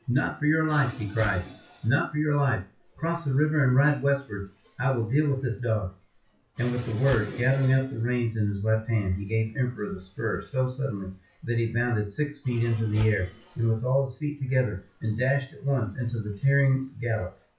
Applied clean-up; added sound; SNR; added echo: classical method WPE with log-MMSE.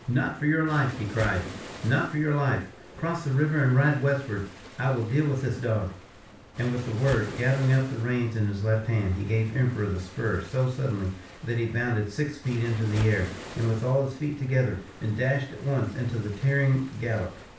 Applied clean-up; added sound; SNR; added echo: none; Waves, surf; 17 dB; reverberation time 0.3 s.